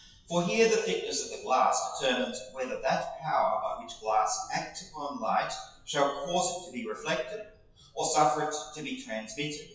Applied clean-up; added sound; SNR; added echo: classical method WPE with log-MMSE.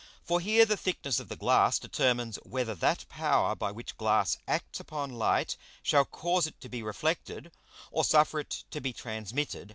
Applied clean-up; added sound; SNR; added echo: none; none; none; none.